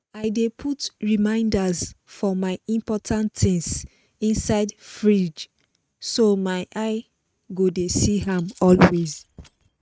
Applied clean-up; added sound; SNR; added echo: neural mask model RNNoise.